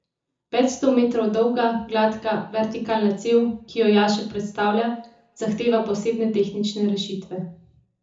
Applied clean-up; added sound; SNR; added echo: none; none; none; reverberation time 0.5 s.